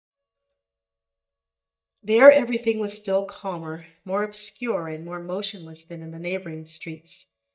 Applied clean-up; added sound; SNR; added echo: neural mask model DeepFilterNet 3.